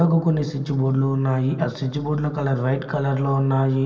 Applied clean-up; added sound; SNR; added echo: none; none; none; reverberation time 1.8 s.